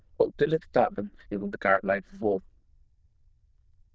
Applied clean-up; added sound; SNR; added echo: neural diffusion model UNIVERSE++.